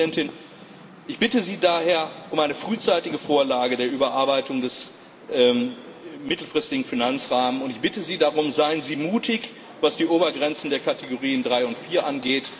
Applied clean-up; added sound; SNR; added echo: none; Rain; 20 dB; reverberation time 1.3 s.